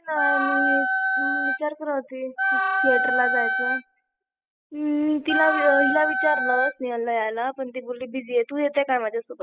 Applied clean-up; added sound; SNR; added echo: classical method spectral subtraction.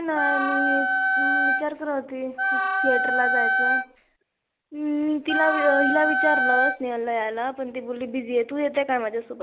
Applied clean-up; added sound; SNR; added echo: none; Wind instrument, woodwind instrument; -3 dB; none.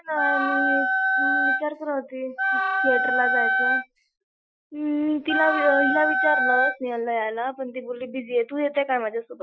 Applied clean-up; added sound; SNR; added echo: classical method Wiener filter.